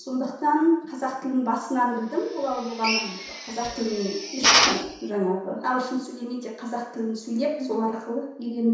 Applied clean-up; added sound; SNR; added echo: none; Drill; 0 dB; reverberation time 0.7 s.